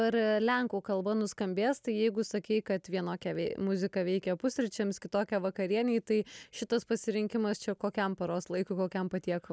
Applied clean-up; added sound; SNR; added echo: none; none; none; none.